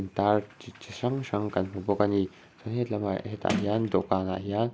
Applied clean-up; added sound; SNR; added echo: none; Sliding door; 12 dB; none.